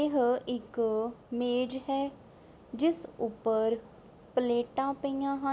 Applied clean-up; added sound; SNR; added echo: none; none; none; none.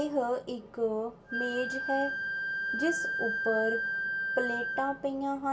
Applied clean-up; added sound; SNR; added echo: none; Wind instrument, woodwind instrument; 2 dB; reverberation time 0.2 s.